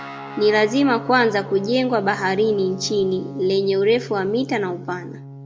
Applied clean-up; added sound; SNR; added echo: none; Guitar; 15 dB; none.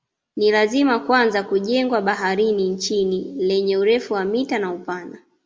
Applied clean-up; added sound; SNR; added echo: none; none; none; none.